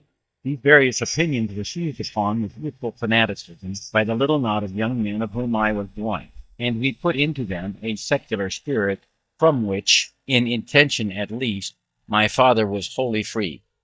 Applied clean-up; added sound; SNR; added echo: neural mask model DeepFilterNet 3.